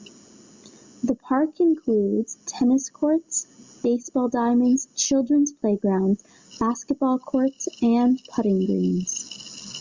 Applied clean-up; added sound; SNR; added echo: none; none; none; none.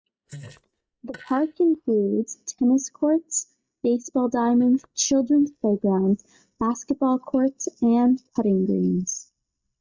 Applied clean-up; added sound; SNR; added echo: neural mask model DeepFilterNet 3.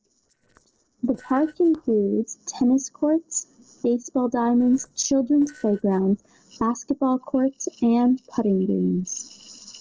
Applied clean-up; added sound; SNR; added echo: neural separator model SepFormer DNS4.